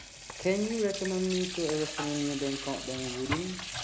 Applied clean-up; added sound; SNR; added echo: none; Sink (filling or washing) / Water tap, faucet; 6 dB; none.